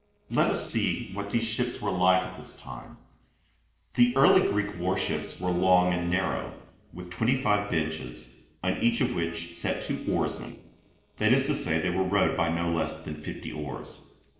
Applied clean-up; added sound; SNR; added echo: neural separator model SepFormer DNS4.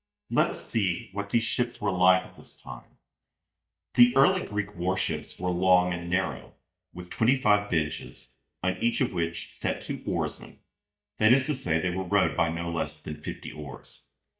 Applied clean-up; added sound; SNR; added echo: neural mask model DeepFilterNet 3.